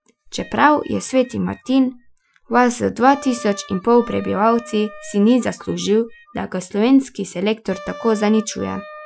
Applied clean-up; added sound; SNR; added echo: classical method Wiener filter.